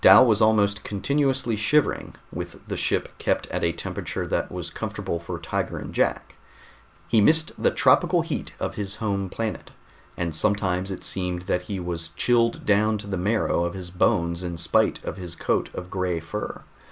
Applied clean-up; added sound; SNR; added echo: none; none; none; none.